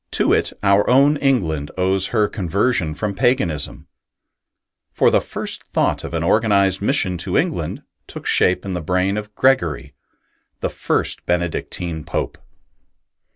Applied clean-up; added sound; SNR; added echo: none; none; none; none.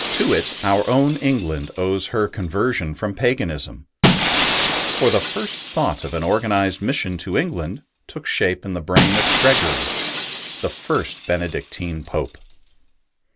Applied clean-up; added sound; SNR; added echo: none; Shatter; 3 dB; none.